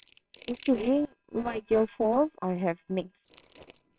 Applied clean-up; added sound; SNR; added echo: neural separator model SepFormer WHAMR!.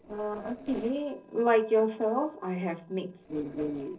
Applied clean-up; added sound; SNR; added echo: neural separator model SepFormer DNS4.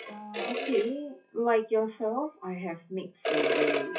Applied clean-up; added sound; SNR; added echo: classical method WPE with log-MMSE.